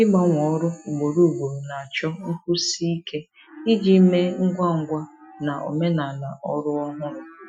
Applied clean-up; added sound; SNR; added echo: classical method Wiener filter.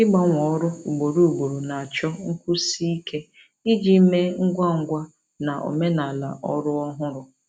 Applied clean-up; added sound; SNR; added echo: none; none; none; none.